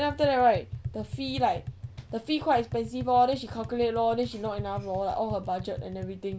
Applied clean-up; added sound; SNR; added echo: none; Tap; 12 dB; none.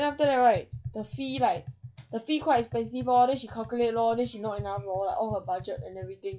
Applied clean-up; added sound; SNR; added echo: classical method log-MMSE.